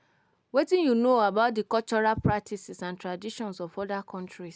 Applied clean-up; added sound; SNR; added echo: none; none; none; none.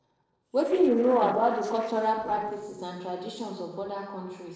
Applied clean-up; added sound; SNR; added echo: neural separator model SepFormer DNS4.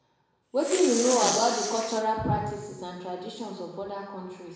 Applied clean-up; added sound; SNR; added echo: none; Respiratory sounds; 6 dB; reverberation time 1.0 s.